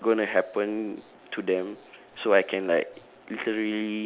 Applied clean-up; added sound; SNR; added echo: none; none; none; none.